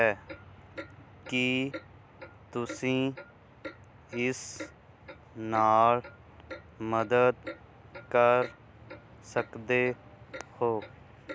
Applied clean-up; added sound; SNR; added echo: none; Clock; 17 dB; none.